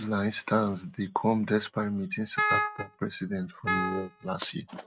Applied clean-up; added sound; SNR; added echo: neural mask model RNNoise.